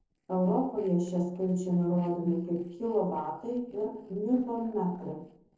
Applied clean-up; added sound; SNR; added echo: neural separator model SepFormer DNS4.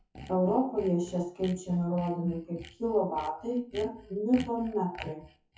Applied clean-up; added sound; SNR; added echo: classical method WPE with log-MMSE.